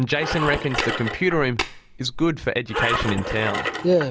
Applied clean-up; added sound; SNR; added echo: none; Tap + Engine; 5 dB; none.